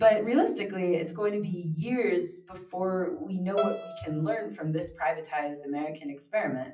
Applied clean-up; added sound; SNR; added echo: classical method WPE with log-MMSE.